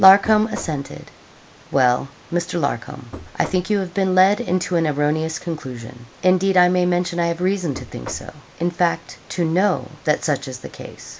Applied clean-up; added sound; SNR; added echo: none; Knock; 16 dB; none.